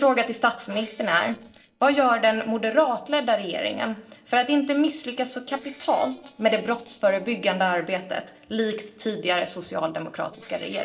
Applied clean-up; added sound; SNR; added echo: neural separator model SepFormer DNS4.